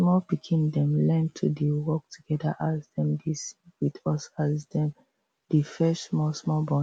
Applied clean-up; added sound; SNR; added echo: none; none; none; none.